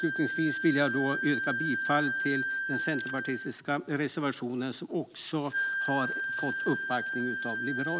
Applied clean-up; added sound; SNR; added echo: none; Wind instrument, woodwind instrument; 2 dB; none.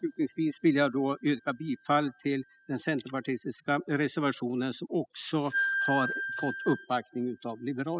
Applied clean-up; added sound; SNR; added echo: classical method spectral subtraction.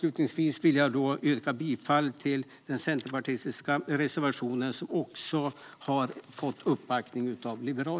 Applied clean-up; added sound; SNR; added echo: neural mask model Resemble Enhance denoiser.